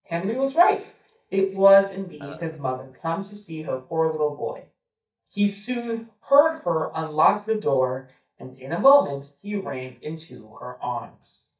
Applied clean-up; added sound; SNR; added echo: neural mask model DeepFilterNet 3.